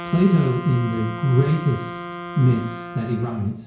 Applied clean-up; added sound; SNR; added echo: none; Wind instrument, woodwind instrument; 11 dB; reverberation time 0.6 s.